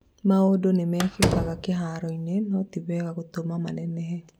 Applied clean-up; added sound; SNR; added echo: none; Slam; 3 dB; none.